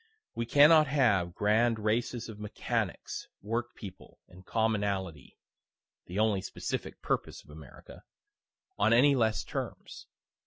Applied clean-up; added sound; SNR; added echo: none; none; none; none.